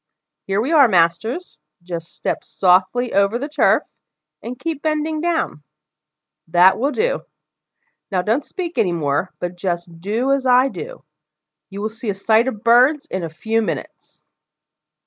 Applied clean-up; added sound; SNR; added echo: none; none; none; none.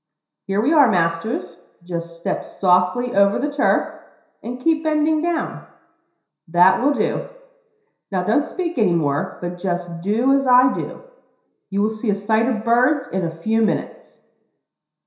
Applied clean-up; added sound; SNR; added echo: none; none; none; reverberation time 0.7 s.